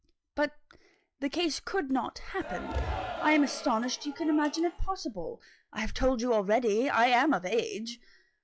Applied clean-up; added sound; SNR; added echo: classical method log-MMSE.